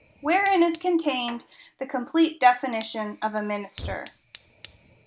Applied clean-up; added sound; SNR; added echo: none; Fire; 16 dB; none.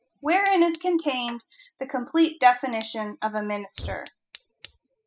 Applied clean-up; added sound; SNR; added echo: classical method spectral subtraction.